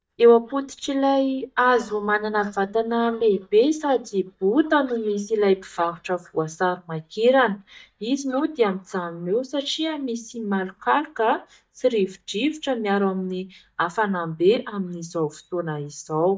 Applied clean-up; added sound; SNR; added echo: neural mask model DeepFilterNet 3.